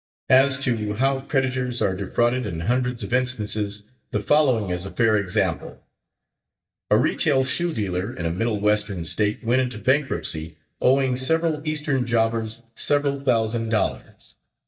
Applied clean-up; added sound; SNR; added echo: neural mask model DeepFilterNet 3.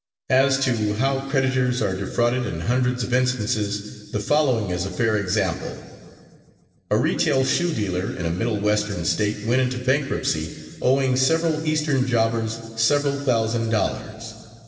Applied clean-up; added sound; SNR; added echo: neural separator model SepFormer DNS4.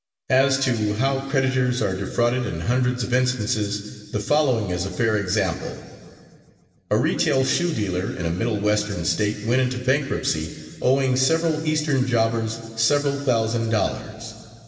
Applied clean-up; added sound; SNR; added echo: none; Keyboard (musical); 12 dB; reverberation time 2.5 s.